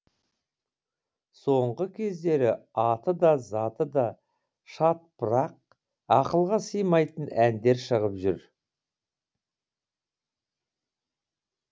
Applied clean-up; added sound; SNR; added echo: none; none; none; none.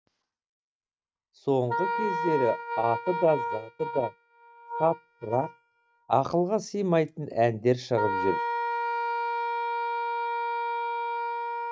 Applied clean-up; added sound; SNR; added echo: neural mask model RNNoise.